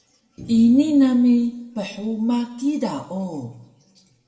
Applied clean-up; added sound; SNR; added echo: none; Thump, thud; 20 dB; reverberation time 1.0 s.